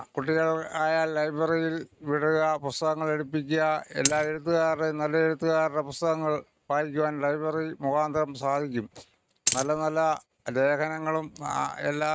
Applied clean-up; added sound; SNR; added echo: neural mask model RNNoise.